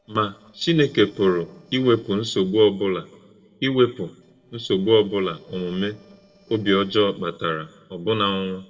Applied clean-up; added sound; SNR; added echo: neural separator model SepFormer DNS4.